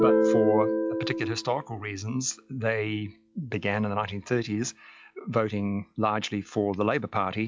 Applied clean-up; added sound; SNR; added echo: classical method log-MMSE.